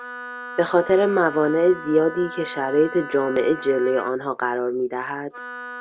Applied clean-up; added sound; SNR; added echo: none; Wind instrument, woodwind instrument; 13 dB; none.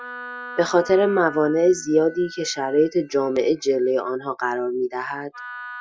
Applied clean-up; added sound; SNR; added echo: classical method Wiener filter.